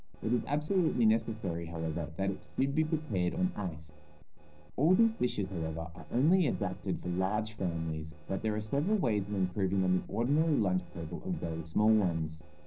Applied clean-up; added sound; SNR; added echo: neural separator model SepFormer DNS4.